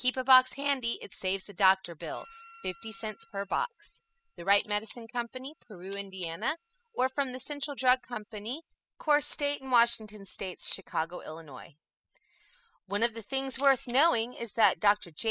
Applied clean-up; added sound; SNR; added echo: classical method spectral subtraction.